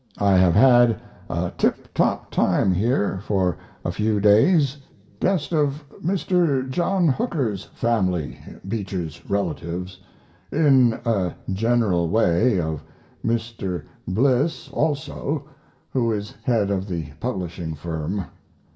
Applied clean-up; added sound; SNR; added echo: none; none; none; reverberation time 0.7 s.